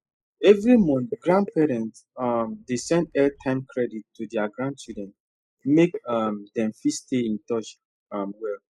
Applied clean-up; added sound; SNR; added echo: neural mask model Resemble Enhance denoiser.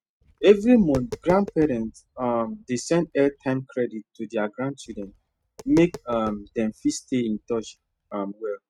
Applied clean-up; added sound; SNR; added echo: neural mask model RNNoise.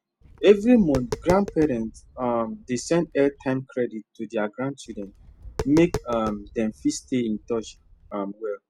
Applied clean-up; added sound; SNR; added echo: none; Tap; 13 dB; none.